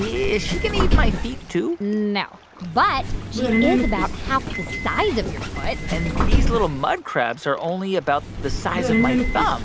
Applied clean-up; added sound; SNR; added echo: none; Subway, metro, underground; -1 dB; none.